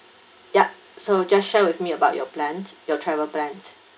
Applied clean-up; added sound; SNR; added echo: none; none; none; reverberation time 0.3 s.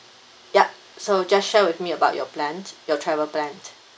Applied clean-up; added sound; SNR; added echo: none; none; none; none.